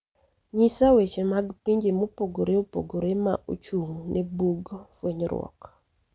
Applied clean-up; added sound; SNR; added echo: none; none; none; none.